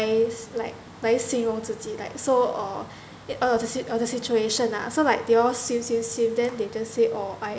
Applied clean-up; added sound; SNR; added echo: none; none; none; none.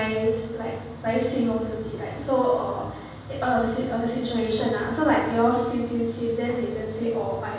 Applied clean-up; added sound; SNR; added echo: none; none; none; reverberation time 1.2 s.